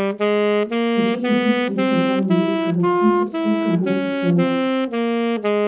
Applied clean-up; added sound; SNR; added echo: none; Wind instrument, woodwind instrument; -4 dB; reverberation time 0.9 s.